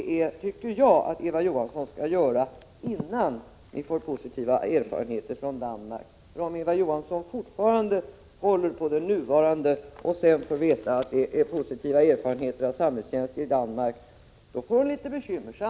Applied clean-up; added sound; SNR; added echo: none; none; none; none.